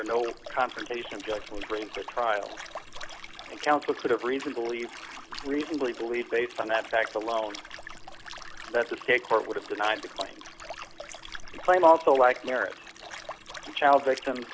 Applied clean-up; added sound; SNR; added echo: none; Liquid; 15 dB; none.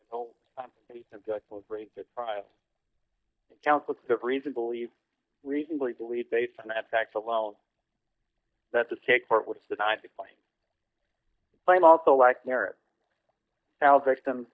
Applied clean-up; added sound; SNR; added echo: neural mask model DeepFilterNet 3.